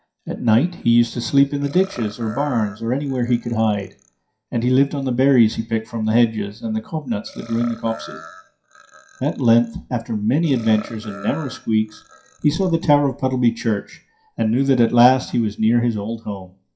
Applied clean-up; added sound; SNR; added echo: classical method WPE with log-MMSE.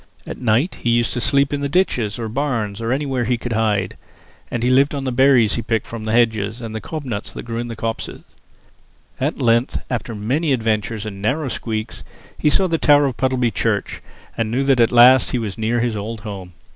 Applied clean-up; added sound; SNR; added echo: none; none; none; none.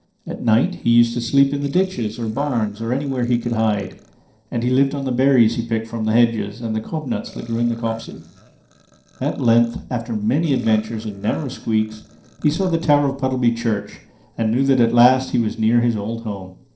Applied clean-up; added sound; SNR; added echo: neural separator model SepFormer DNS4.